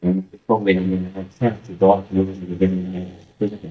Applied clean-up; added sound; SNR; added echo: neural mask model DeepFilterNet 3.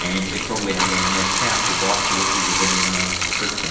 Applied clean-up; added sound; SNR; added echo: none; Bathtub (filling or washing); -5 dB; reverberation time 1.2 s.